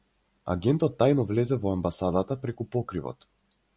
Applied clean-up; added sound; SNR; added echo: none; none; none; none.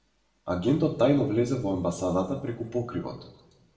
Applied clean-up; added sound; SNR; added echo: none; none; none; reverberation time 0.8 s.